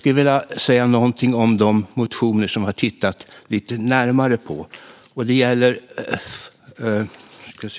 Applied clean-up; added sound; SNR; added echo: none; none; none; none.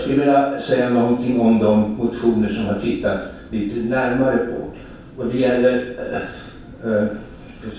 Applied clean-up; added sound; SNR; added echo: none; Mechanical fan; 20 dB; reverberation time 0.7 s.